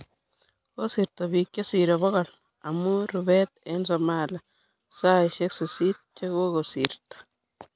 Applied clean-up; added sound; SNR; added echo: none; none; none; none.